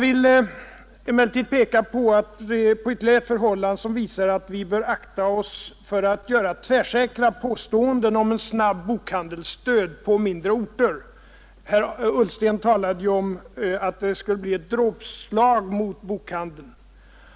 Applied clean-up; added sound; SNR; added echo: none; none; none; none.